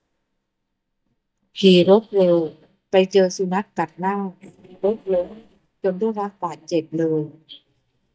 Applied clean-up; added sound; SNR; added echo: neural mask model DeepFilterNet 3.